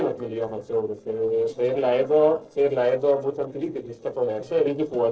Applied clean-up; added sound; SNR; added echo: neural separator model SepFormer DNS4.